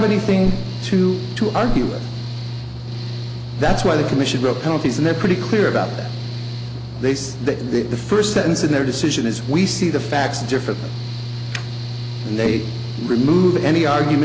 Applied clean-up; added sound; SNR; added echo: none; Mechanical fan / Engine + Whoosh, swoosh, swish; 6 dB; none.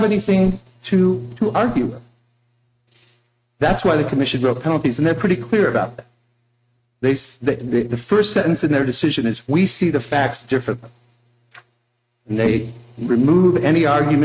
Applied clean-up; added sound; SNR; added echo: neural mask model RNNoise.